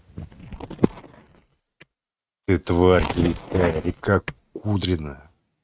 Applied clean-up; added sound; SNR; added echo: neural mask model RNNoise.